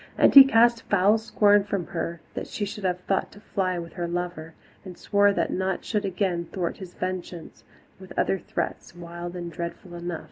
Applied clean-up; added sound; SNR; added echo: none; none; none; none.